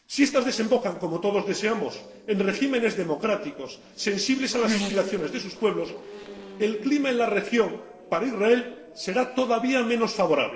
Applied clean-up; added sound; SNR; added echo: neural separator model SepFormer DNS4.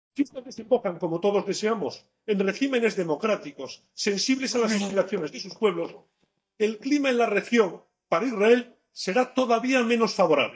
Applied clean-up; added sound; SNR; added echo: neural mask model DeepFilterNet 3.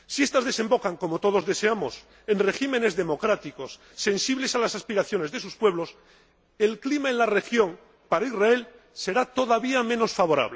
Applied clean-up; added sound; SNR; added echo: none; none; none; none.